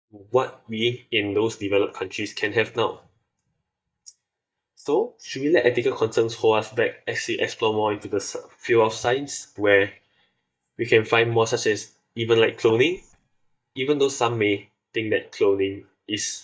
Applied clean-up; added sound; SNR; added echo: neural mask model DeepFilterNet 3.